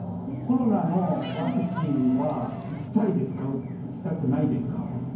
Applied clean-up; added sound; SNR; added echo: none; Crowd; 14 dB; reverberation time 0.9 s.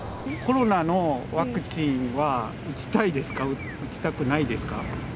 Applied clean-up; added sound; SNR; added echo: none; none; none; none.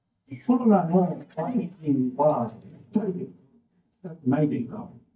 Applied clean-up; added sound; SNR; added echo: neural mask model DeepFilterNet 3.